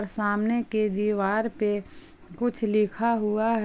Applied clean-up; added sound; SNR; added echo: none; none; none; none.